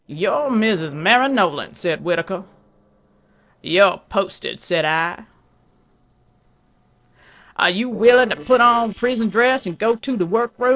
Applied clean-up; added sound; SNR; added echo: neural separator model SepFormer DNS4.